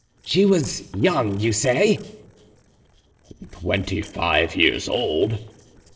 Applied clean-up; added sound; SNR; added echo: neural separator model SepFormer DNS4.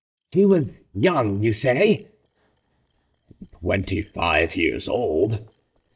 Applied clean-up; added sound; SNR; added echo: neural mask model DeepFilterNet 3.